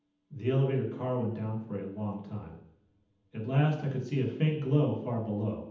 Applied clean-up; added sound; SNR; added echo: none; none; none; reverberation time 0.8 s.